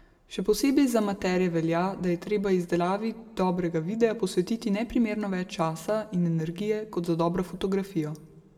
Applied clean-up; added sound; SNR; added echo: none; none; none; reverberation time 0.7 s.